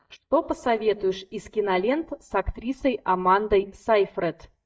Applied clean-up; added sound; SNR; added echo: neural mask model DeepFilterNet 3.